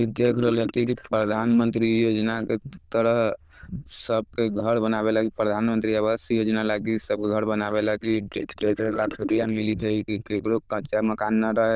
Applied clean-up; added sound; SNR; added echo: neural diffusion model UNIVERSE++.